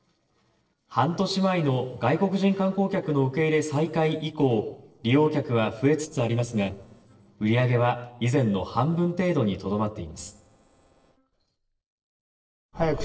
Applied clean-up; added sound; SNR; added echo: neural separator model SepFormer DNS4.